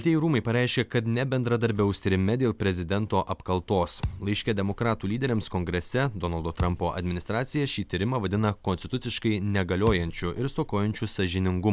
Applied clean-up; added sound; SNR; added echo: none; Thump, thud; 10 dB; none.